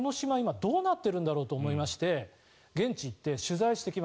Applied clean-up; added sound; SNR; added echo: none; none; none; none.